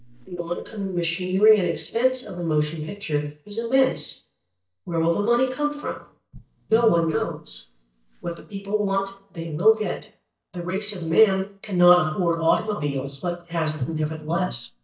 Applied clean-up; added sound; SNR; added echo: neural mask model DeepFilterNet 3.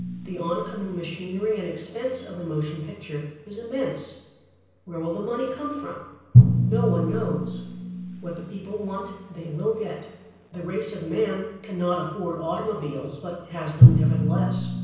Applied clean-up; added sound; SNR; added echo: none; Drum; -4 dB; reverberation time 0.9 s.